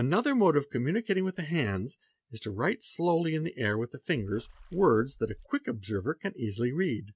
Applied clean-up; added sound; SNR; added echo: neural mask model RNNoise.